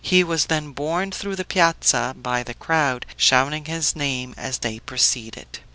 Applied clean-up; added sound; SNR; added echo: none; none; none; none.